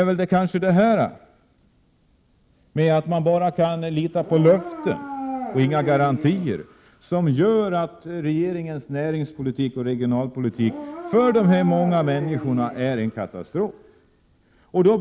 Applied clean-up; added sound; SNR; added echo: none; Dog; 12 dB; none.